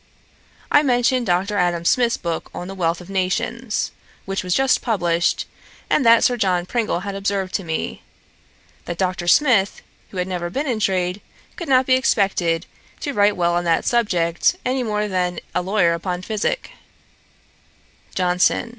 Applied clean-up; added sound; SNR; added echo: none; none; none; none.